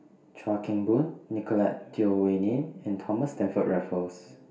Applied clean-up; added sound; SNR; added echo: none; none; none; reverberation time 0.3 s.